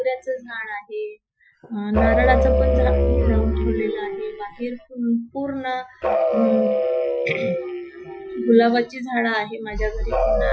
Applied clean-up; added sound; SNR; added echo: classical method Wiener filter.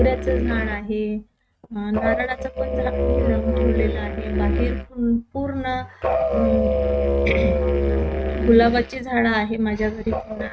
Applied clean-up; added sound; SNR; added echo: neural mask model RNNoise.